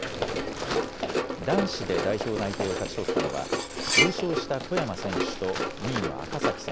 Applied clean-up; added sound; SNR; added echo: none; Cutlery, silverware + Run; -3 dB; none.